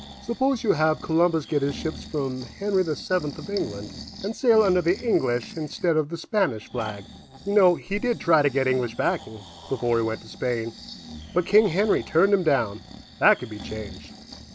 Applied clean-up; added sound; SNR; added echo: none; Breathing; 17 dB; none.